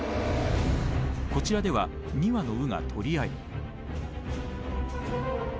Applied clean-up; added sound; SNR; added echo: none; Bowed string instrument; 17 dB; none.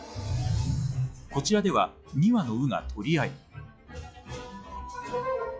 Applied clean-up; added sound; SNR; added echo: classical method log-MMSE.